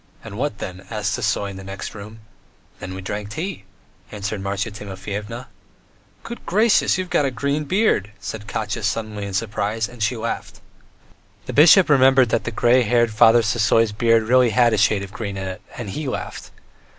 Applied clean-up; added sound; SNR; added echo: none; none; none; none.